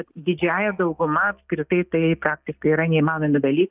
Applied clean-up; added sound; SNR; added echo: neural mask model DeepFilterNet 3.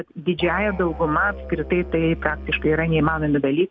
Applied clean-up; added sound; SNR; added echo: none; Musical instrument; 13 dB; none.